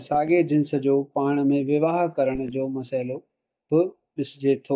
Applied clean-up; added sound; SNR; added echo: neural mask model DeepFilterNet 3.